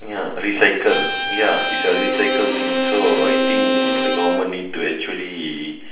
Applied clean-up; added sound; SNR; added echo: none; Bowed string instrument; -1 dB; reverberation time 0.6 s.